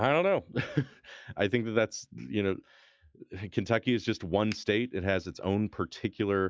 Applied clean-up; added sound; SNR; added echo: classical method log-MMSE.